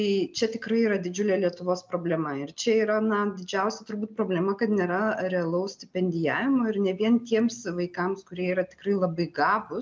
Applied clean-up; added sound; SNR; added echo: none; none; none; none.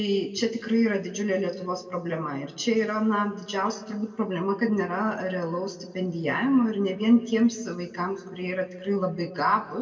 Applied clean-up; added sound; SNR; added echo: none; none; none; reverberation time 1.4 s.